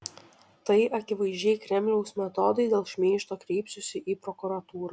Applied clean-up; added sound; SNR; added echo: none; none; none; none.